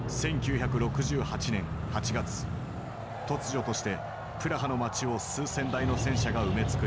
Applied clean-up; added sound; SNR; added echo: none; none; none; none.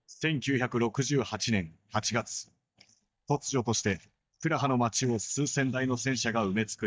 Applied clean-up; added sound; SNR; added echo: neural mask model DeepFilterNet 3.